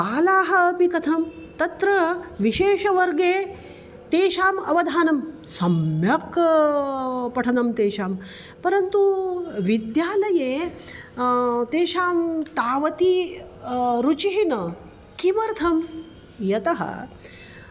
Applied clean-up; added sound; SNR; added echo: none; none; none; none.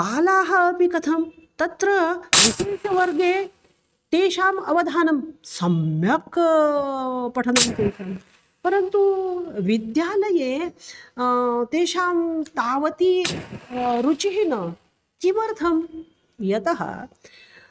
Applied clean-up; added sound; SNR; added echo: neural mask model RNNoise.